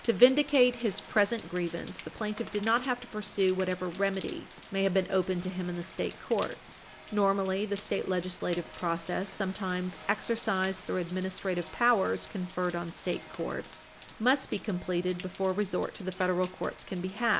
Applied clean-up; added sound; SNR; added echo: none; Rain; 16 dB; none.